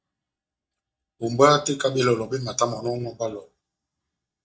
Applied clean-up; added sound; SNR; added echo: neural mask model DeepFilterNet 3.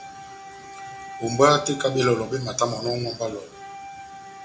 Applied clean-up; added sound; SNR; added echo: none; Wind instrument, woodwind instrument; 15 dB; reverberation time 0.4 s.